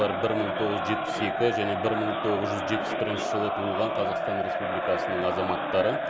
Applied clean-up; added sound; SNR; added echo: none; Crowd; -1 dB; none.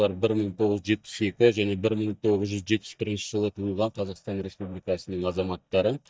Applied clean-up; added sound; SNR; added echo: neural mask model DeepFilterNet 3.